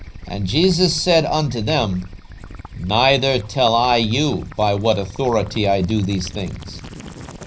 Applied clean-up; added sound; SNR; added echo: none; Gurgling / Liquid; 16 dB; reverberation time 0.4 s.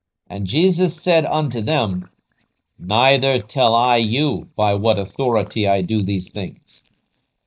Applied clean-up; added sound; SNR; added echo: neural mask model DeepFilterNet 3.